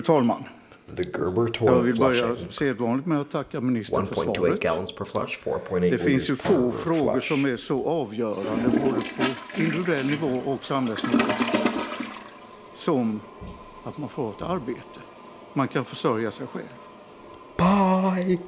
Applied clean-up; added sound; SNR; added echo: none; Toilet flush; 1 dB; none.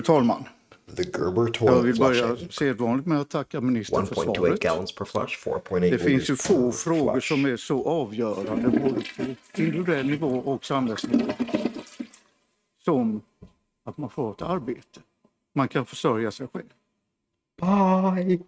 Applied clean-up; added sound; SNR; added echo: neural mask model RNNoise.